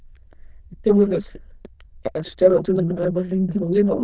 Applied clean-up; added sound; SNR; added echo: neural diffusion model UNIVERSE++.